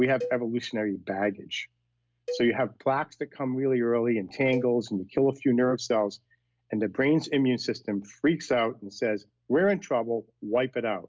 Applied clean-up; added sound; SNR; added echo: none; Cowbell; 15 dB; none.